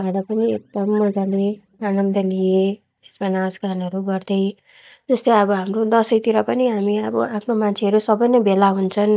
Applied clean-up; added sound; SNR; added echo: neural mask model DeepFilterNet 3.